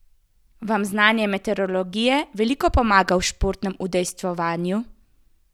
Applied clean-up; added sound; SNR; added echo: none; none; none; none.